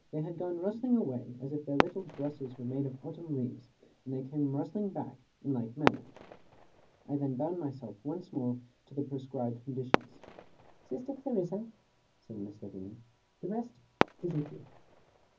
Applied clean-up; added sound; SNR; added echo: none; Fireworks; 3 dB; reverberation time 0.4 s.